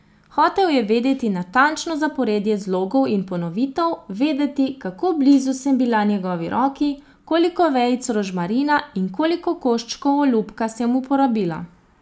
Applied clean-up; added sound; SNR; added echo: none; none; none; none.